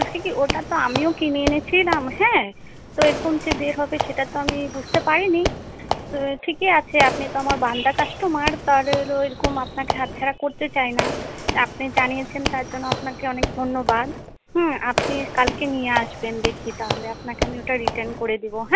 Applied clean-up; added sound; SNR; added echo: none; Squeak / Walk, footsteps; 5 dB; none.